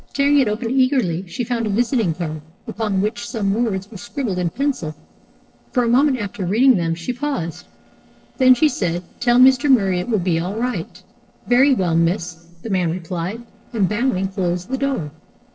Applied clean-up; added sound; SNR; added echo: neural separator model SepFormer DNS4.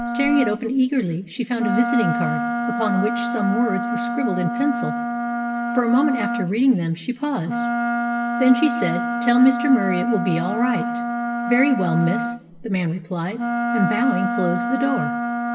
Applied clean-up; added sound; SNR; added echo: none; Wind instrument, woodwind instrument; 2 dB; reverberation time 2.8 s.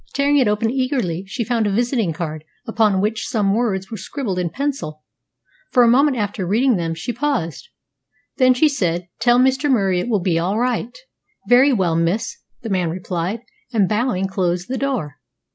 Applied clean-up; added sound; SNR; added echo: none; none; none; none.